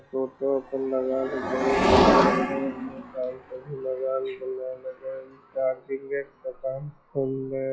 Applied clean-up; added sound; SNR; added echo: classical method log-MMSE.